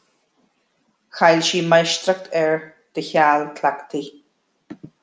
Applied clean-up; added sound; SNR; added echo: none; none; none; none.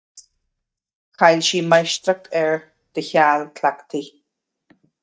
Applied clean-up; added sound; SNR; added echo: neural mask model DeepFilterNet 3.